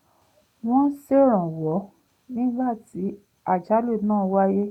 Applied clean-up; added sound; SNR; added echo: none; none; none; none.